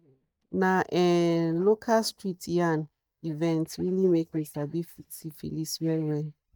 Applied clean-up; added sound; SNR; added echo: neural mask model DeepFilterNet 3.